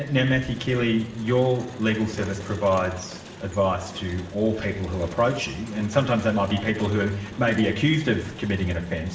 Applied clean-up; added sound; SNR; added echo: none; Crowd; 17 dB; reverberation time 1.4 s.